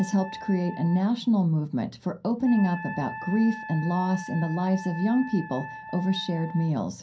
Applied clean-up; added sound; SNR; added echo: none; Wind instrument, woodwind instrument; 14 dB; reverberation time 0.3 s.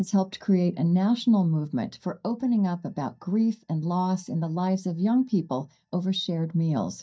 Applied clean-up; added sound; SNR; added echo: neural mask model DeepFilterNet 3.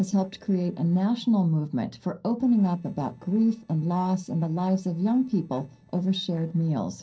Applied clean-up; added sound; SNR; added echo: neural separator model SepFormer DNS4.